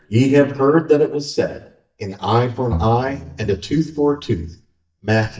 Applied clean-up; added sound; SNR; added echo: neural mask model DeepFilterNet 3.